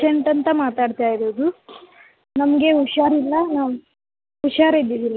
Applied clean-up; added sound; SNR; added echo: none; none; none; none.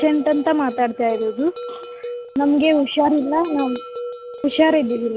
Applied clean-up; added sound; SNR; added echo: none; Bell; 13 dB; none.